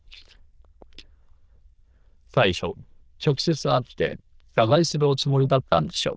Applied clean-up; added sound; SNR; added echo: neural diffusion model UNIVERSE++.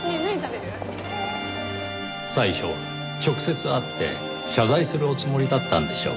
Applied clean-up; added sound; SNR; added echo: none; Bowed string instrument; 10 dB; none.